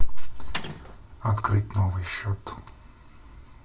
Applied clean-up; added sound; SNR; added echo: none; Mechanisms; 15 dB; reverberation time 0.2 s.